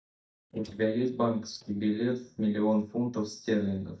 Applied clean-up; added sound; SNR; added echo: neural mask model DeepFilterNet 3.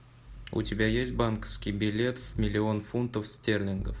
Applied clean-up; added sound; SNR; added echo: none; none; none; none.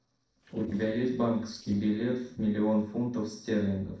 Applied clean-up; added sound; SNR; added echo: neural separator model SepFormer DNS4.